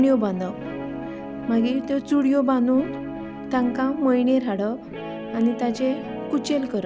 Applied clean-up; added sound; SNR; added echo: none; Guitar; 10 dB; none.